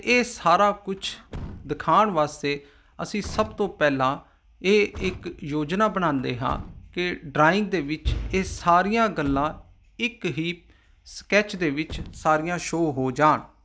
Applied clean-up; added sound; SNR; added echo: none; Truck; 19 dB; none.